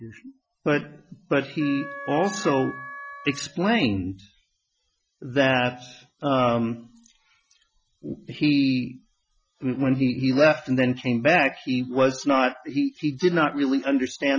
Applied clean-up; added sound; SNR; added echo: classical method Wiener filter.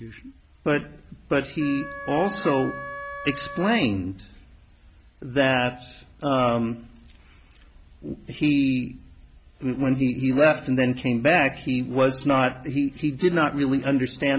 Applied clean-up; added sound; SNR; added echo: none; Wind instrument, woodwind instrument; 12 dB; none.